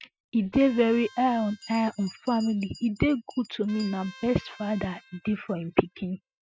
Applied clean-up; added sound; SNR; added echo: classical method spectral subtraction.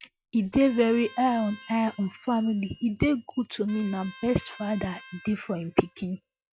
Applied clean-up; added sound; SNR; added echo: classical method log-MMSE.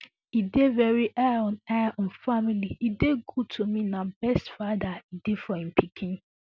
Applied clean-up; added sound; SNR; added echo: none; none; none; none.